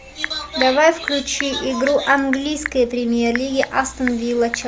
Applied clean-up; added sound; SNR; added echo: none; Telephone / Typing; 13 dB; none.